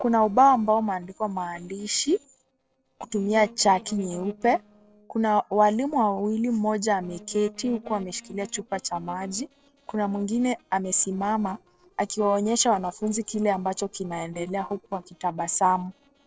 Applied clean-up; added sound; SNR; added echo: neural separator model SepFormer DNS4.